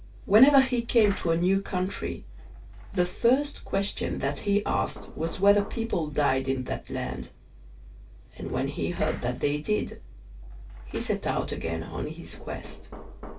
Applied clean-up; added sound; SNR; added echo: none; Knock; 14 dB; reverberation time 0.2 s.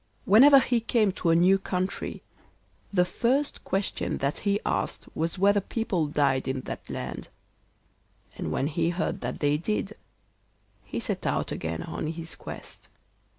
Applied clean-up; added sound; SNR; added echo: none; none; none; none.